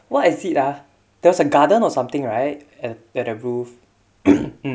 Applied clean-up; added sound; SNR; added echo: none; none; none; none.